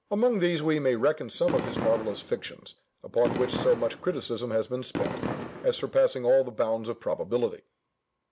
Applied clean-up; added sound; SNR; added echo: none; Fireworks; 7 dB; none.